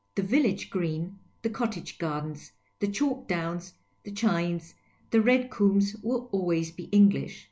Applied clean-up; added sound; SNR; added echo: none; none; none; none.